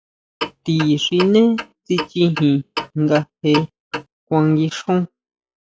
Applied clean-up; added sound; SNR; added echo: classical method log-MMSE.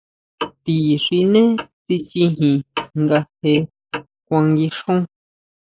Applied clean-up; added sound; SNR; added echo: neural mask model Resemble Enhance denoiser.